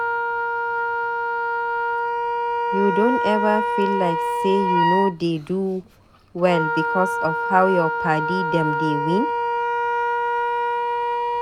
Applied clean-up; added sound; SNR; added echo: none; Wind instrument, woodwind instrument; -1 dB; none.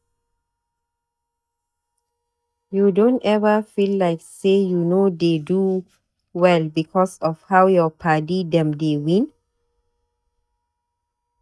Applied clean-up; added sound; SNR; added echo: neural mask model DeepFilterNet 3.